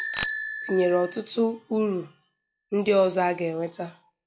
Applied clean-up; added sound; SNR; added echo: classical method log-MMSE.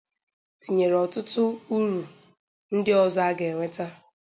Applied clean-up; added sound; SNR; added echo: none; none; none; none.